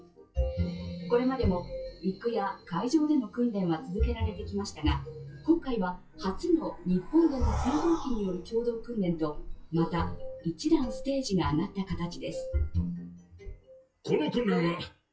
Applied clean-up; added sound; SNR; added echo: classical method WPE with log-MMSE.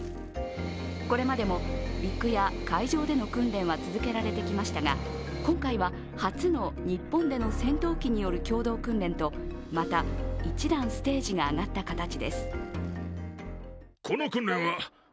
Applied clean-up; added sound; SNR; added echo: none; none; none; none.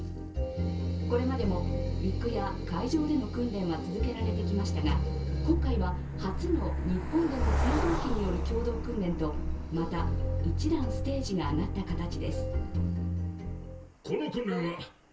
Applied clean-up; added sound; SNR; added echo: none; Cricket; 16 dB; reverberation time 0.2 s.